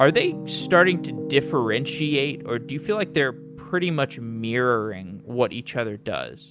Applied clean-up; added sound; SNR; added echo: none; Piano; 12 dB; none.